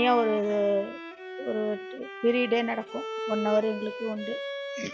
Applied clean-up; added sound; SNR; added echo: none; Bowed string instrument; 8 dB; none.